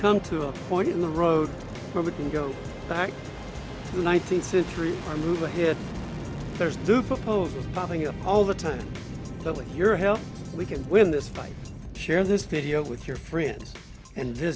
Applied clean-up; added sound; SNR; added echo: none; Fixed-wing aircraft, airplane; 11 dB; none.